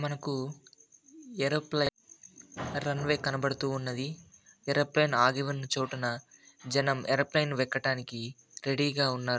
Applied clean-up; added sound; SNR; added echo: none; none; none; none.